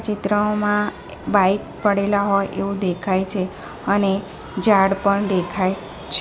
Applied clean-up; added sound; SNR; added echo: none; none; none; none.